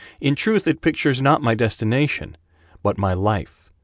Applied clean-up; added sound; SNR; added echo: none; none; none; none.